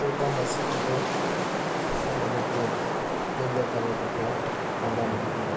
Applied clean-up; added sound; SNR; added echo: none; Wind; -4 dB; reverberation time 2.0 s.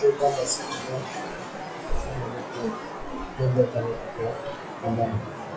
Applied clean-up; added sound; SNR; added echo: classical method WPE with log-MMSE.